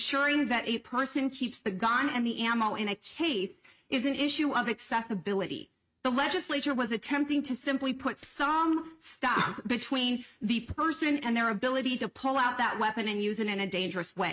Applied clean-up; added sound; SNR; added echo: neural mask model RNNoise.